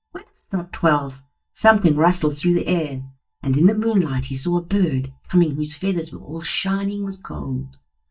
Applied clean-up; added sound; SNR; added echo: neural mask model DeepFilterNet 3.